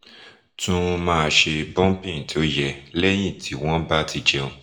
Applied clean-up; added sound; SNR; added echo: none; none; none; reverberation time 0.5 s.